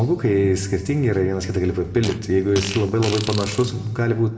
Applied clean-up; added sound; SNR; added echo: none; Fart; 13 dB; reverberation time 1.0 s.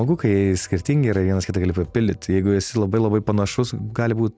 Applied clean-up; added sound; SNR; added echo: none; none; none; none.